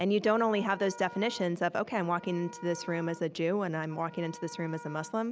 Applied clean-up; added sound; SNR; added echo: none; Wind instrument, woodwind instrument; 18 dB; none.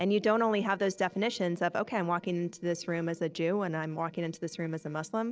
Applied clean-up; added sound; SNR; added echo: neural separator model SepFormer DNS4.